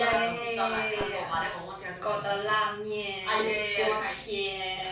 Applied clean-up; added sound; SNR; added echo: none; Microwave oven; 19 dB; reverberation time 0.4 s.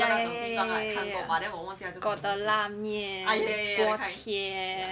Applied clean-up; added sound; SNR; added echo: none; none; none; none.